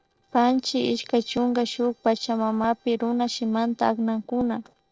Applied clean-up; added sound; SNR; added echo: neural separator model SepFormer DNS4.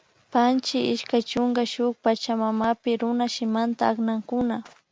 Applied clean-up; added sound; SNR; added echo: none; none; none; none.